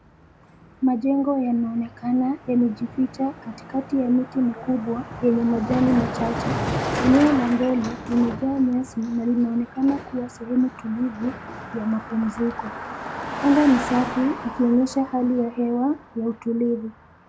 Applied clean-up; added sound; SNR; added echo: none; Car passing by; 10 dB; none.